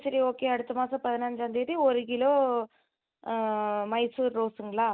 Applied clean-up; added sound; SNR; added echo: none; none; none; none.